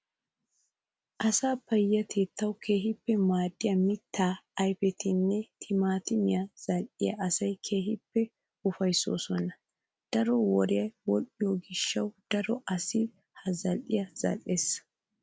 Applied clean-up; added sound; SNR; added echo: none; none; none; none.